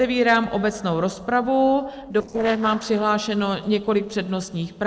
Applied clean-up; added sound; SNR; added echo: neural separator model SepFormer DNS4.